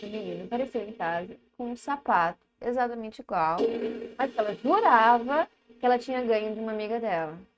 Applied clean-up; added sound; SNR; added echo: neural mask model RNNoise.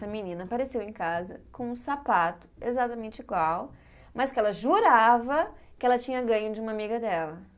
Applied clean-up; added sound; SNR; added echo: none; none; none; none.